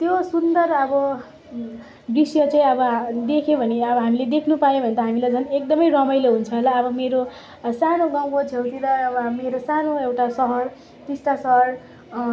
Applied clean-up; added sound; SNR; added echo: none; none; none; none.